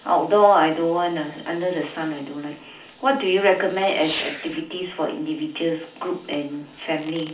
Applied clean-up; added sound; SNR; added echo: none; Fireworks; 18 dB; reverberation time 0.4 s.